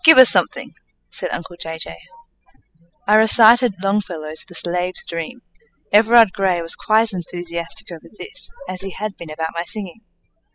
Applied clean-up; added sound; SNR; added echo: classical method spectral subtraction.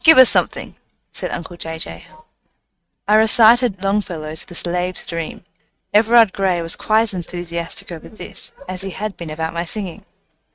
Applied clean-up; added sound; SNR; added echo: neural mask model RNNoise.